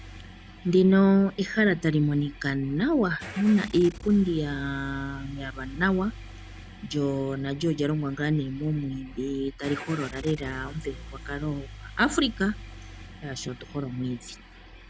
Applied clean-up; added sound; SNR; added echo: none; Engine starting / Car; 16 dB; none.